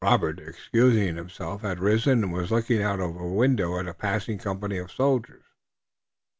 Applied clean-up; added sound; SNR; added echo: none; none; none; none.